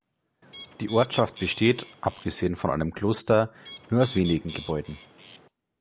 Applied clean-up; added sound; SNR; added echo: none; Bird; 16 dB; none.